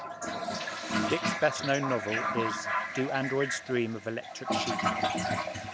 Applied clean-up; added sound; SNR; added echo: none; Toilet flush; -1 dB; none.